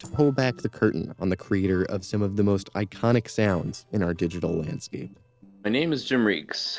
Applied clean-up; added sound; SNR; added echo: neural separator model SepFormer DNS4.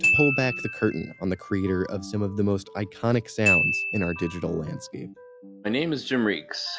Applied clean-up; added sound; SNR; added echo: classical method log-MMSE.